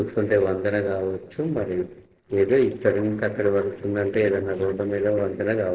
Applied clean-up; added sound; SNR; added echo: neural separator model SepFormer DNS4.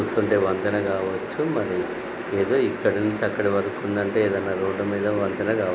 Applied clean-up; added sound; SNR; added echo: none; none; none; none.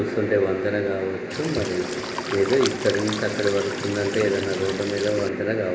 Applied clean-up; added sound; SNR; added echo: none; Cricket / Water; 9 dB; reverberation time 2.4 s.